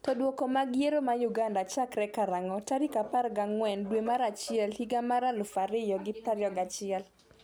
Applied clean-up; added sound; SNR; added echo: none; none; none; none.